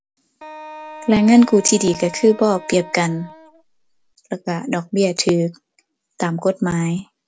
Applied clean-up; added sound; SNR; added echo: none; Wind instrument, woodwind instrument; 18 dB; none.